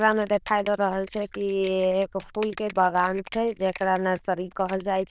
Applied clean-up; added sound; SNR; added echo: neural diffusion model UNIVERSE++.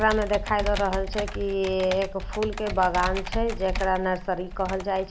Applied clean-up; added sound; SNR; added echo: none; Computer keyboard; 6 dB; none.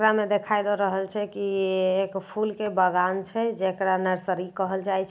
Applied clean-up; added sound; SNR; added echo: none; none; none; none.